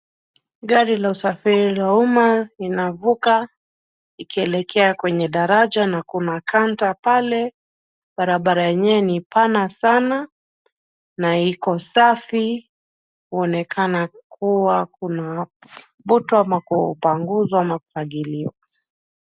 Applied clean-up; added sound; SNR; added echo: none; none; none; none.